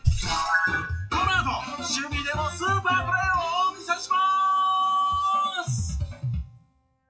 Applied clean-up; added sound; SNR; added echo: classical method WPE with log-MMSE.